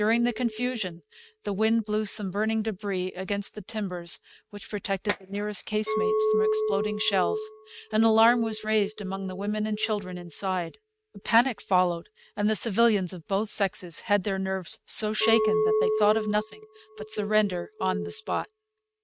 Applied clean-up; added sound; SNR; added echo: neural mask model RNNoise.